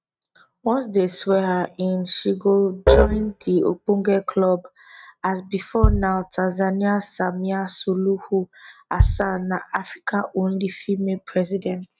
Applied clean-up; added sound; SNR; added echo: neural mask model RNNoise.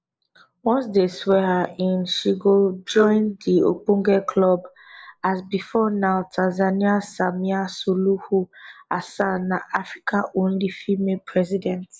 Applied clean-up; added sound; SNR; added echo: neural mask model Resemble Enhance denoiser.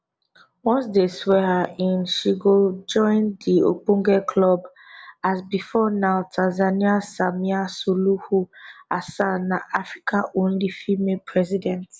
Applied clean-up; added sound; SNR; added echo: none; none; none; none.